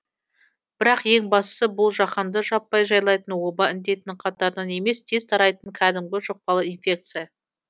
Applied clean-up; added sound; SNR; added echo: none; none; none; none.